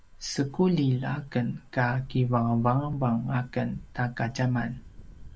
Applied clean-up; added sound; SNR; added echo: none; Ocean; 19 dB; none.